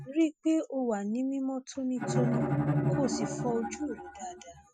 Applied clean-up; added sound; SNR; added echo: classical method Wiener filter.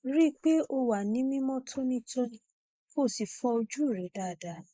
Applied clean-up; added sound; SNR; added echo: neural mask model Resemble Enhance denoiser.